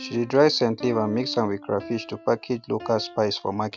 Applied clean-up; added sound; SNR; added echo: none; Piano; 16 dB; none.